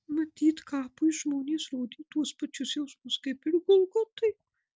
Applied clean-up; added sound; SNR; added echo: none; none; none; none.